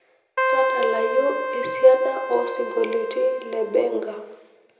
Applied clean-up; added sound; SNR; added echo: none; Keyboard (musical); 4 dB; reverberation time 0.8 s.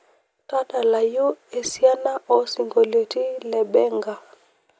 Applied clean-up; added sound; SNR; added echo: none; none; none; none.